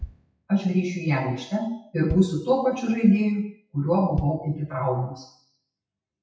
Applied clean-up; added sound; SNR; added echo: classical method WPE with log-MMSE.